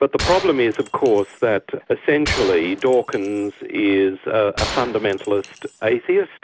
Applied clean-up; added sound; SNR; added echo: none; Gunshot, gunfire; 12 dB; none.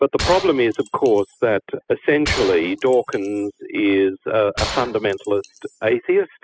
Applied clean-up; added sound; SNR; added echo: classical method spectral subtraction.